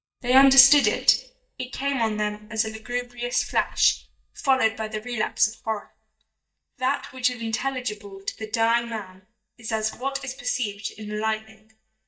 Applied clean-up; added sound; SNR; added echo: neural mask model DeepFilterNet 3.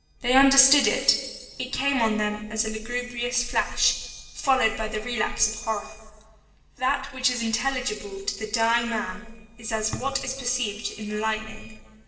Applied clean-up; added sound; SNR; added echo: neural separator model SepFormer DNS4.